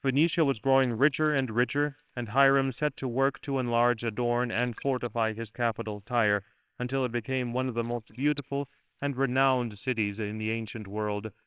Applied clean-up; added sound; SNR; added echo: neural separator model SepFormer WHAMR!.